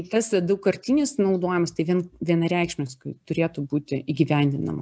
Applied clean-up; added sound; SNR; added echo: none; none; none; none.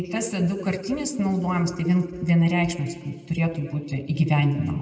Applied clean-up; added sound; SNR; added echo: none; none; none; reverberation time 1.6 s.